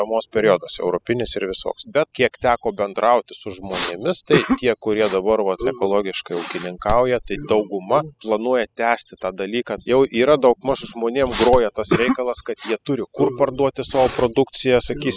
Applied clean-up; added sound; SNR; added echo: classical method spectral subtraction.